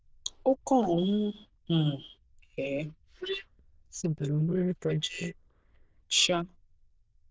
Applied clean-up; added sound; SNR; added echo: neural diffusion model UNIVERSE++.